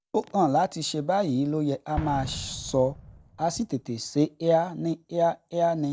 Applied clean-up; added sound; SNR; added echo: none; Explosion; 17 dB; none.